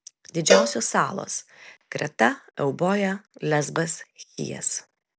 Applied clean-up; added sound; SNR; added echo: none; Cowbell; 0 dB; none.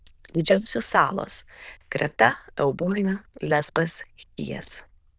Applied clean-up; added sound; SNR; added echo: neural diffusion model UNIVERSE++.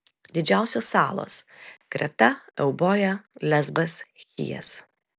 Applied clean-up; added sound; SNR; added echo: none; none; none; none.